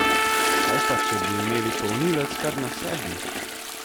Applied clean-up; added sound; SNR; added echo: none; Trumpet + Toilet flush; -5 dB; none.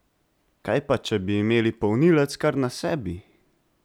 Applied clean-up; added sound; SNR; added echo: none; none; none; none.